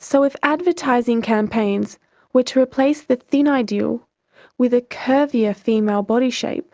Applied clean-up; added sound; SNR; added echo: none; none; none; none.